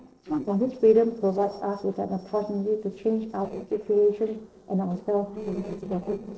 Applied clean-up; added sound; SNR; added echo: neural separator model SepFormer DNS4.